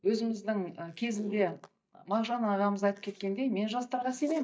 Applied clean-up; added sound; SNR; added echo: neural mask model DeepFilterNet 3.